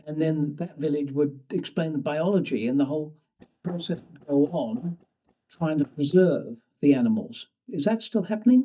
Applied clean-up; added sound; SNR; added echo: neural mask model DeepFilterNet 3.